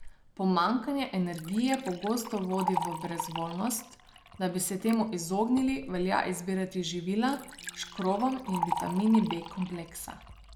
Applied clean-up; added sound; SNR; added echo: none; Liquid; 10 dB; none.